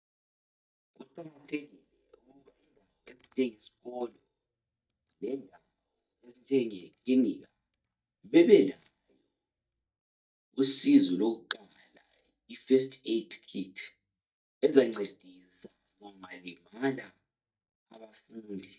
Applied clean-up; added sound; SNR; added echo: neural mask model DeepFilterNet 3.